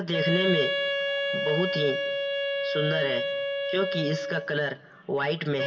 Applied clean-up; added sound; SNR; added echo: none; Wind instrument, woodwind instrument; 0 dB; reverberation time 1.5 s.